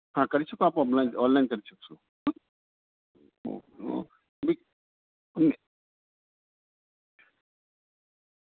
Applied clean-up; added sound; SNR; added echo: none; none; none; none.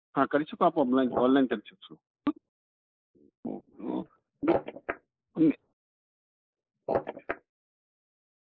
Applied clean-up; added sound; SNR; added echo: neural mask model Resemble Enhance denoiser.